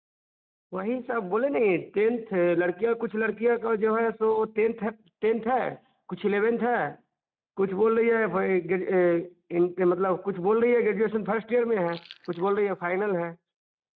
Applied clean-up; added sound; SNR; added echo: neural mask model DeepFilterNet 3.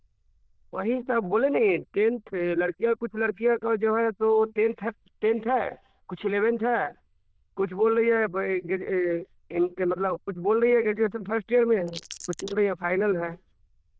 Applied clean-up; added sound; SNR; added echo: neural diffusion model UNIVERSE++.